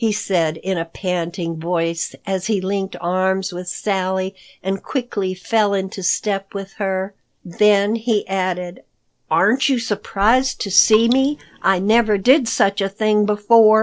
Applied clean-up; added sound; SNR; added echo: neural separator model SepFormer DNS4.